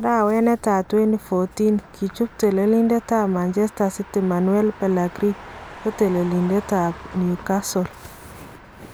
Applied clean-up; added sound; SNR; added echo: none; Motor vehicle (road); 20 dB; none.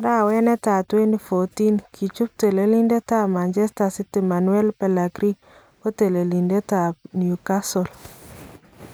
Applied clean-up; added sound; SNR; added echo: none; none; none; none.